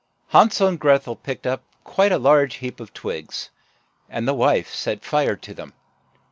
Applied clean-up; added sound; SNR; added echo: none; none; none; none.